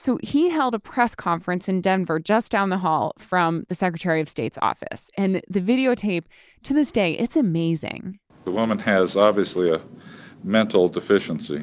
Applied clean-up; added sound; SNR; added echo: none; none; none; none.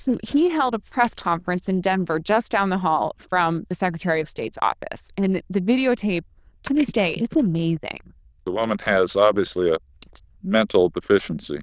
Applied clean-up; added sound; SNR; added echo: neural diffusion model UNIVERSE++.